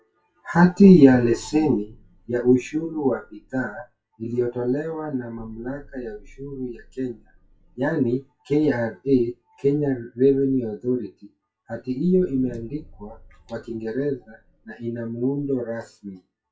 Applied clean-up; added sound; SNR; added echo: classical method WPE with log-MMSE.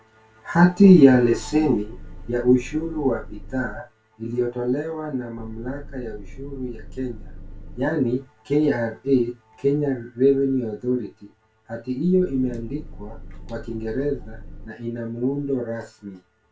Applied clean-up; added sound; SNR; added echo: none; Engine; 13 dB; reverberation time 0.2 s.